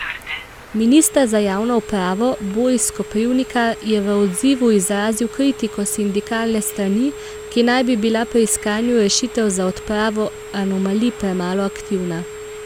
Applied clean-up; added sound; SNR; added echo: none; Telephone; 14 dB; none.